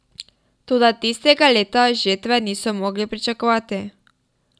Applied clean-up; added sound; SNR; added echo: none; none; none; none.